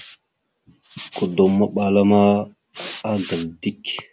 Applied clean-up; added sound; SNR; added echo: none; none; none; none.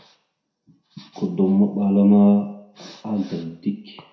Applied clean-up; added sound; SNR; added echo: none; none; none; reverberation time 0.6 s.